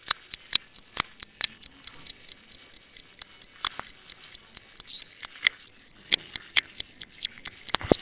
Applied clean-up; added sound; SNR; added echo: neural separator model SepFormer WHAMR!.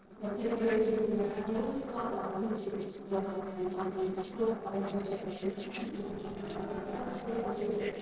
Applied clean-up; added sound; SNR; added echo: neural separator model SepFormer DNS4.